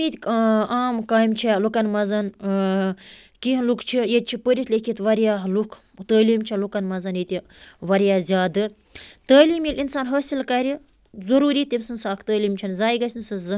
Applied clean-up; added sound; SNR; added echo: none; none; none; none.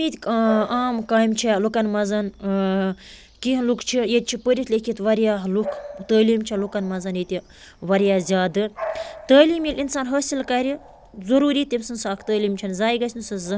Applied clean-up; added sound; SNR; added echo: none; Bark / Bird vocalization, bird call, bird song; 18 dB; none.